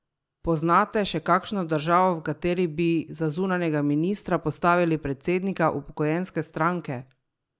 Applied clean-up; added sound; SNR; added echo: none; none; none; none.